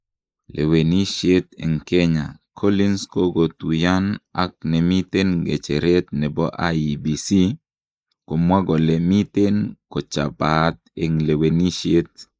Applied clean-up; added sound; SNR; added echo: neural mask model Resemble Enhance denoiser.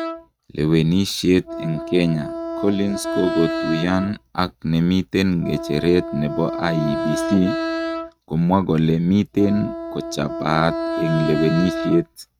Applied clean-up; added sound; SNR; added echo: neural mask model RNNoise.